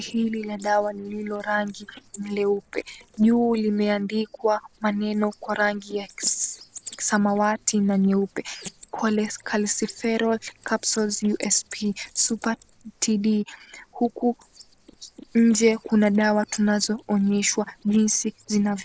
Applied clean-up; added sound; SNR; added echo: neural separator model SepFormer DNS4.